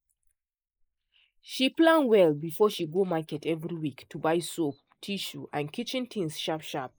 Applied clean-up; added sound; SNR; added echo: neural mask model Resemble Enhance denoiser.